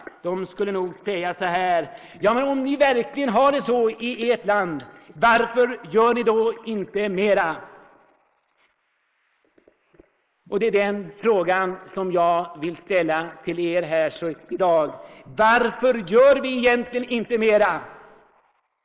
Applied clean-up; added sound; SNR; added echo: neural mask model Resemble Enhance denoiser.